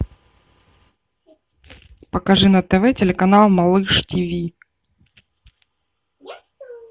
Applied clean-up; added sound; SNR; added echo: none; none; none; none.